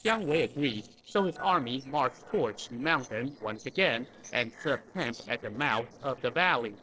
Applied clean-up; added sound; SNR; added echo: neural separator model SepFormer DNS4.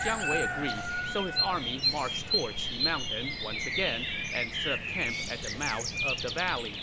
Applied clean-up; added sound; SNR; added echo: none; Bird vocalization, bird call, bird song; -3 dB; none.